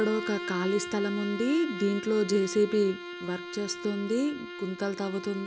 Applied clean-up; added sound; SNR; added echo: none; Bowed string instrument; 9 dB; none.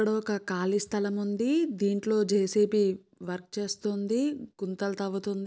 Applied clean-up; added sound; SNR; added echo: none; none; none; none.